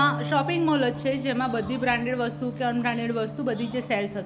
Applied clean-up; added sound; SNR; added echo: none; Electric guitar; 9 dB; none.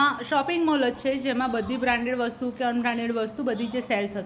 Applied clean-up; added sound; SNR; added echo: none; none; none; none.